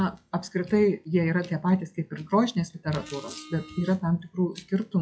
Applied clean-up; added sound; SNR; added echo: classical method log-MMSE.